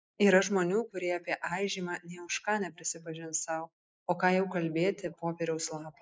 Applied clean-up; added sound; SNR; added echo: neural mask model Resemble Enhance denoiser.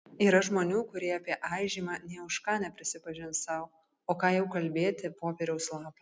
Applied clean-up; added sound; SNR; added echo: none; none; none; none.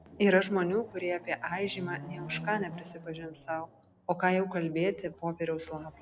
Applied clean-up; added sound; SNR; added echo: none; Chatter / Car passing by / Motorcycle / Traffic noise, roadway noise / Accelerating, revving, vroom; 16 dB; none.